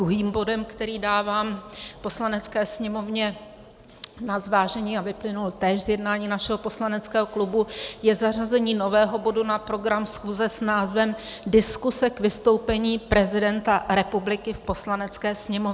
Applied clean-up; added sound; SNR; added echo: none; none; none; none.